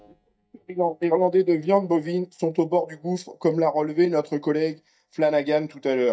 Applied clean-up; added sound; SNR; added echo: neural mask model DeepFilterNet 3.